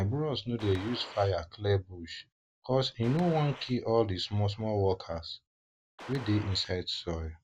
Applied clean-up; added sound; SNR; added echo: none; Gunshot, gunfire; 15 dB; none.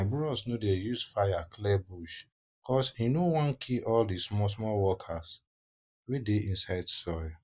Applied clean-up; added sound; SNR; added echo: none; none; none; none.